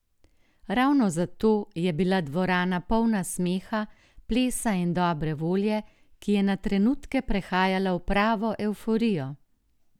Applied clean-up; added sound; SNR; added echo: none; none; none; none.